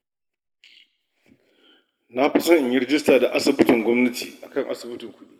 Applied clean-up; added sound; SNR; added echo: none; none; none; reverberation time 0.9 s.